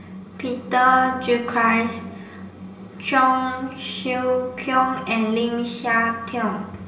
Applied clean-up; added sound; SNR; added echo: none; none; none; reverberation time 0.8 s.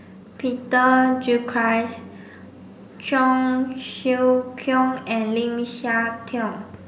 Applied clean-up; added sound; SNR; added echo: none; none; none; none.